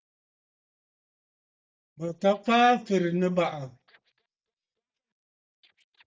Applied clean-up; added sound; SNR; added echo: neural mask model DeepFilterNet 3.